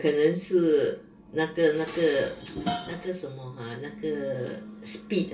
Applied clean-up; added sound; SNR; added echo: none; Dishes, pots, and pans; 14 dB; reverberation time 0.2 s.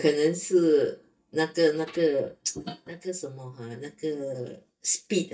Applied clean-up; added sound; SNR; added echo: neural mask model DeepFilterNet 3.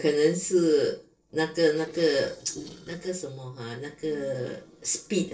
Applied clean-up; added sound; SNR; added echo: neural separator model SepFormer DNS4.